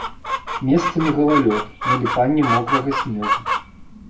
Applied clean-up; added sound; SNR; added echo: none; Chicken, rooster; 3 dB; reverberation time 0.2 s.